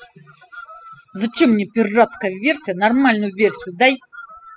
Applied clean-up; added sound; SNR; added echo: classical method spectral subtraction.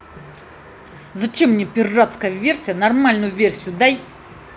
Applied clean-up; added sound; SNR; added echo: none; none; none; none.